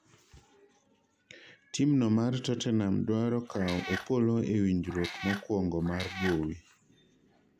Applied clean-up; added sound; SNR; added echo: none; Meow; 9 dB; none.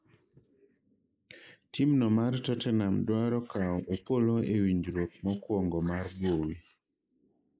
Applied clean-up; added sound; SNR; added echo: neural mask model Resemble Enhance denoiser.